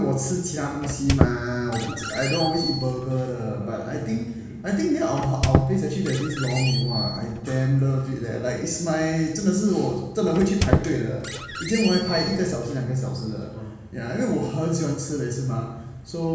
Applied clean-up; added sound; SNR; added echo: none; Squeak; 3 dB; reverberation time 1.1 s.